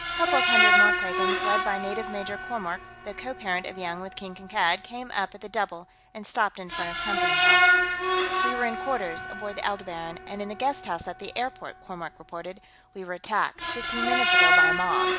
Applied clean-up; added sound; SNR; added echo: none; Screech; -5 dB; none.